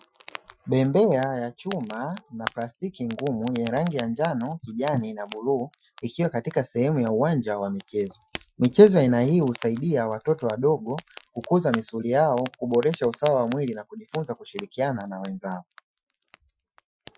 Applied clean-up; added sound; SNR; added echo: classical method Wiener filter.